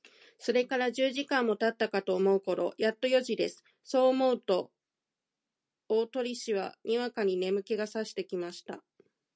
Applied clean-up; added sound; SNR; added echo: none; none; none; none.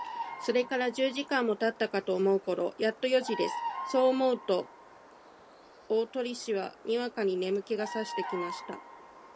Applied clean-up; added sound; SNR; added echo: none; Bird vocalization, bird call, bird song; 12 dB; none.